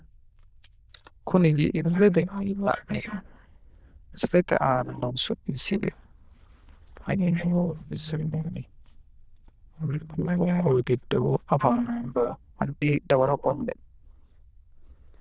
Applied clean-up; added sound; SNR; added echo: neural diffusion model UNIVERSE++.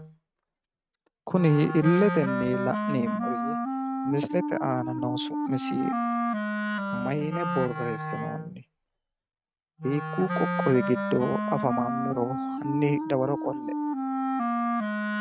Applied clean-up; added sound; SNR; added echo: neural mask model RNNoise.